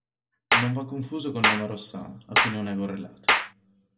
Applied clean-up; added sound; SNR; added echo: none; Clapping; -5 dB; reverberation time 0.9 s.